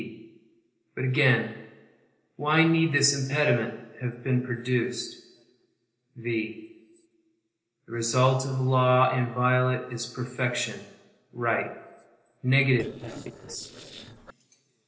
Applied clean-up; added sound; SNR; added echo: neural separator model SepFormer DNS4.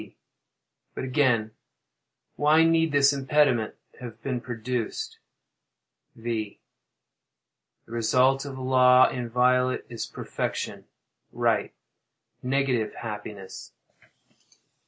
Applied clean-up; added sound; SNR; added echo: none; none; none; none.